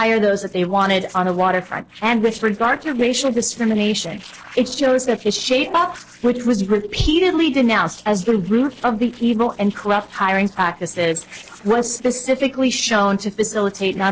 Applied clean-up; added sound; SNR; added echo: neural separator model SepFormer DNS4.